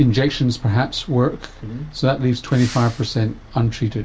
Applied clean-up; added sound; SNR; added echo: none; Truck; 18 dB; reverberation time 0.2 s.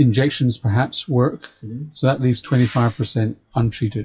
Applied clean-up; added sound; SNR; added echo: classical method WPE with log-MMSE.